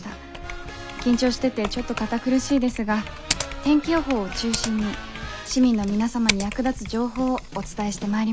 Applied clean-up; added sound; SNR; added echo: none; Typing; 10 dB; none.